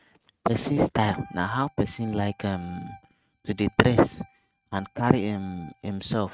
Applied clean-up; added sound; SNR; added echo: neural mask model RNNoise.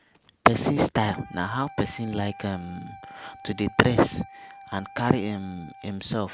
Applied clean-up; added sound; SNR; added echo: none; Wind instrument, woodwind instrument; 19 dB; none.